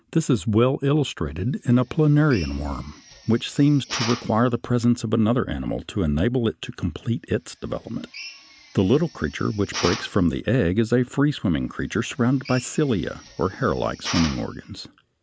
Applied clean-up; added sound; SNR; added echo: none; Drill; 15 dB; none.